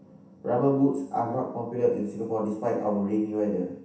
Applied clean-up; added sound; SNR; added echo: none; none; none; reverberation time 0.7 s.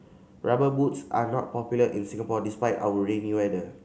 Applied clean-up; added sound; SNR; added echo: none; none; none; none.